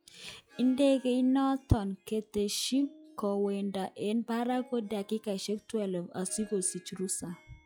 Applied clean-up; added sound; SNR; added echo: classical method log-MMSE.